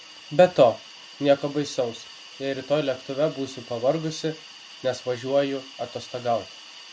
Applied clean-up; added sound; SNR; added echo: none; Hiss; 19 dB; none.